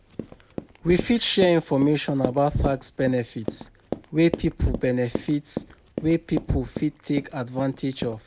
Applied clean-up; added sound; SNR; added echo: none; Run; 11 dB; none.